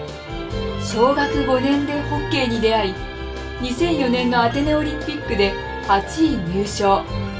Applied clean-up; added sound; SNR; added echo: none; Wind instrument, woodwind instrument; 19 dB; reverberation time 0.2 s.